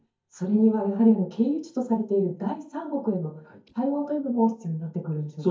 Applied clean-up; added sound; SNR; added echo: neural mask model DeepFilterNet 3.